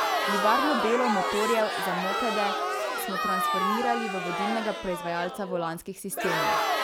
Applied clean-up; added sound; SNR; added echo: none; Crowd; -2 dB; none.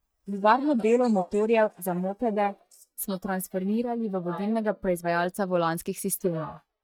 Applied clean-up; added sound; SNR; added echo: neural mask model DeepFilterNet 3.